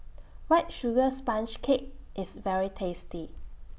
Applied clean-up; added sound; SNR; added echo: none; none; none; none.